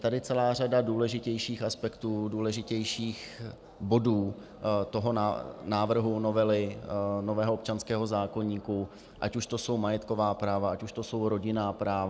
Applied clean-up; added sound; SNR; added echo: none; none; none; none.